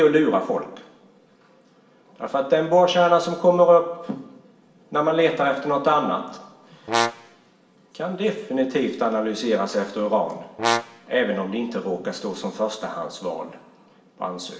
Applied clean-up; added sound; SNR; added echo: none; Brass instrument; 5 dB; reverberation time 1.0 s.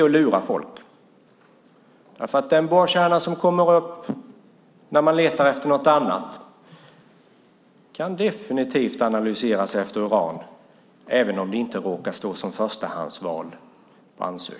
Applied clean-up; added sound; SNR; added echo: none; none; none; none.